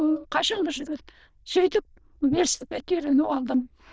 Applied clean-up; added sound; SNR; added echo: neural diffusion model UNIVERSE++.